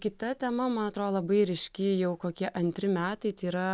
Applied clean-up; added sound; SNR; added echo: none; none; none; none.